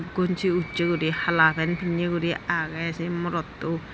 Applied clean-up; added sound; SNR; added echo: none; Animal; 15 dB; none.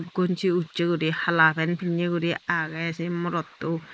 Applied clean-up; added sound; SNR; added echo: neural mask model Resemble Enhance denoiser.